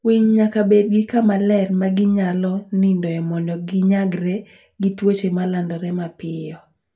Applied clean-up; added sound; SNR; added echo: none; none; none; reverberation time 0.2 s.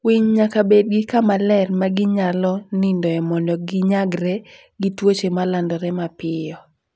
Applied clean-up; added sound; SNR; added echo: none; none; none; none.